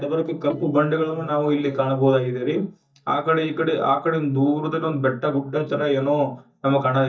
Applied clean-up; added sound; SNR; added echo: neural mask model DeepFilterNet 3.